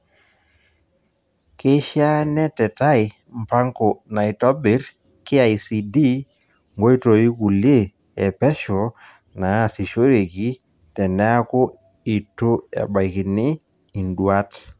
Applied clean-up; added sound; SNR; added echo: none; none; none; none.